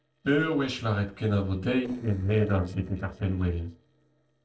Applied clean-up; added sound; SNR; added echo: neural separator model SepFormer DNS4.